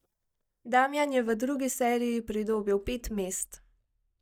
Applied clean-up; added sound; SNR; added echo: neural mask model DeepFilterNet 3.